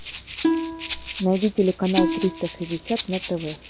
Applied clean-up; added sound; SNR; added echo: none; Plucked string instrument + Rattle (instrument); 2 dB; none.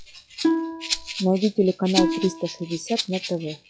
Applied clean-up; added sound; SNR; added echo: classical method log-MMSE.